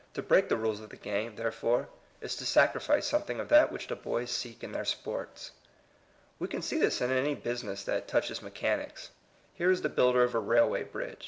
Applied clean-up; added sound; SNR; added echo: none; none; none; none.